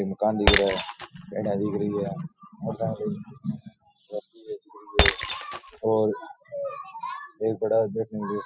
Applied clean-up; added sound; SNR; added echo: classical method spectral subtraction.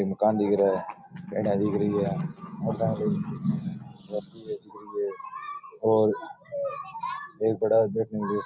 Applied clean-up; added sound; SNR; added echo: none; none; none; none.